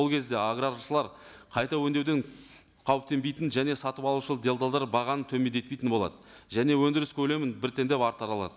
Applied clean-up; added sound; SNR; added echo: none; none; none; none.